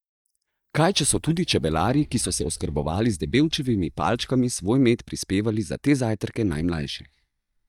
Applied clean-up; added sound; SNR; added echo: neural mask model DeepFilterNet 3.